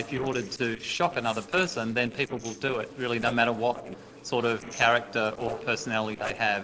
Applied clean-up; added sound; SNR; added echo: neural separator model SepFormer DNS4.